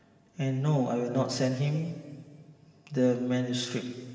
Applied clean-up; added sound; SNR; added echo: none; none; none; reverberation time 2.1 s.